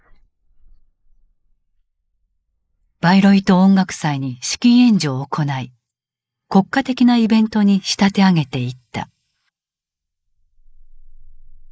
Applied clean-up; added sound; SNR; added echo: neural mask model Resemble Enhance denoiser.